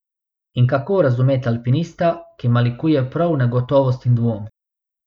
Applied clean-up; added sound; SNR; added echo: none; none; none; none.